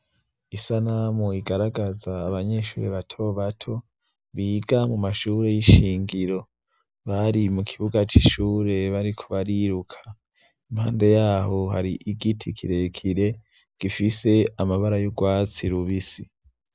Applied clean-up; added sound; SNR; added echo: none; none; none; none.